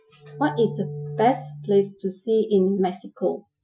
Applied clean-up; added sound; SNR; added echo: classical method Wiener filter.